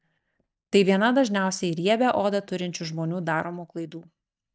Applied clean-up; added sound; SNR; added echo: neural mask model DeepFilterNet 3.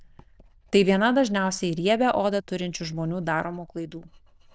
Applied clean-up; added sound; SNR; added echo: neural diffusion model UNIVERSE++.